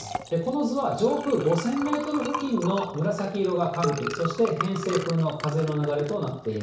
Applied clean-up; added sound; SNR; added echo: none; Liquid; 9 dB; reverberation time 0.6 s.